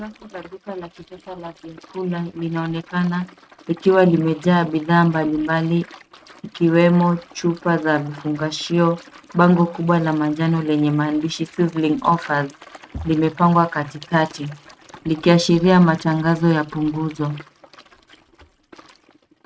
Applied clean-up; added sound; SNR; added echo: neural mask model RNNoise.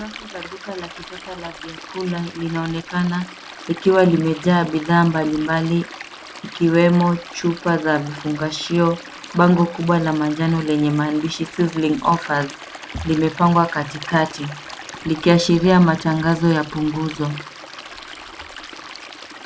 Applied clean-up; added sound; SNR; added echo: none; Stream; 16 dB; none.